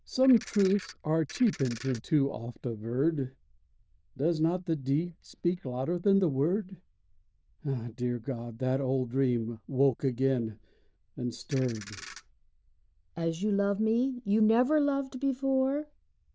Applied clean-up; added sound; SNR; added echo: neural diffusion model UNIVERSE++.